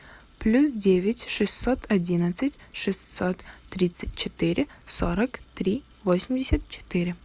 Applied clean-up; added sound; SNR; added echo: none; none; none; none.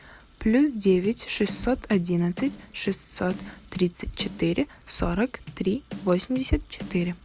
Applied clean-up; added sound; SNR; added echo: none; Bass drum / Snare drum; 15 dB; none.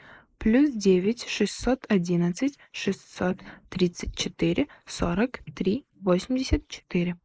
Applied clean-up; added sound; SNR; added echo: neural mask model Resemble Enhance denoiser.